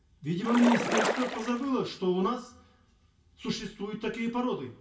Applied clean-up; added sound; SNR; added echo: none; Splash, splatter; 1 dB; reverberation time 0.3 s.